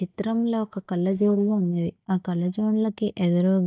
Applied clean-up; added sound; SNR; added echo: neural mask model DeepFilterNet 3.